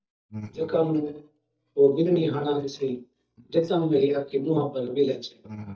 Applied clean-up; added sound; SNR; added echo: neural mask model DeepFilterNet 3.